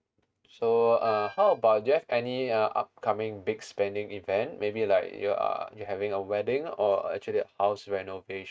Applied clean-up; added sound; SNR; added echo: neural mask model RNNoise.